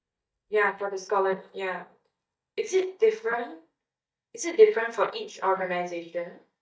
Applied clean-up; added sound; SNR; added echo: neural mask model DeepFilterNet 3.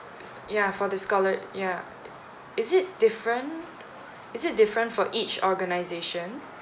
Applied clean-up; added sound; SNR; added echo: none; none; none; none.